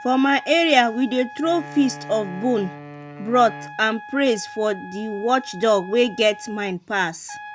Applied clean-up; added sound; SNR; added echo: none; Wind instrument, woodwind instrument + Trumpet; 16 dB; none.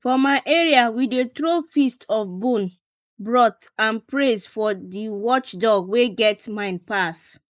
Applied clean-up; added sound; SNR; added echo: neural mask model Resemble Enhance denoiser.